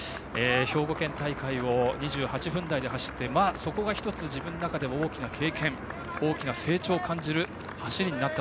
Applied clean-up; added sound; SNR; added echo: none; none; none; none.